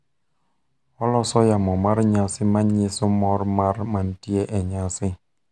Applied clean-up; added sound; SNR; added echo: none; none; none; none.